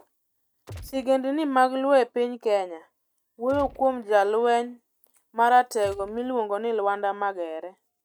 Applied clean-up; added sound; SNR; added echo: neural mask model RNNoise.